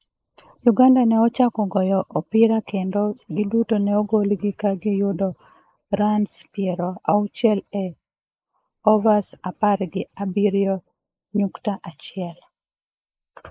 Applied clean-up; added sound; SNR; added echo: neural mask model Resemble Enhance denoiser.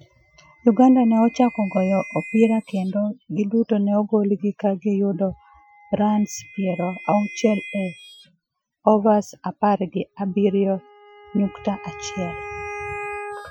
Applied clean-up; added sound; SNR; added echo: classical method Wiener filter.